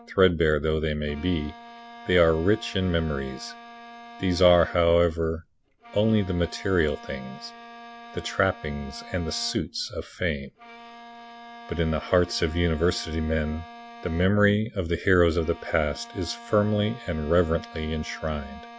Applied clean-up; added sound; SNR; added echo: none; Bowed string instrument; 19 dB; none.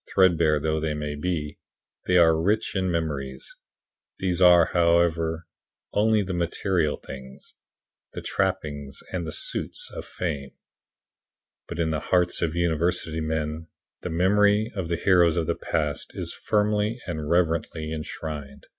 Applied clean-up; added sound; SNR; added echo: none; none; none; none.